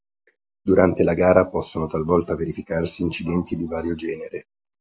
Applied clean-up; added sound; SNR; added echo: none; none; none; none.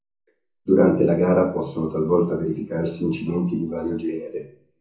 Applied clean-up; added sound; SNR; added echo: none; none; none; reverberation time 0.7 s.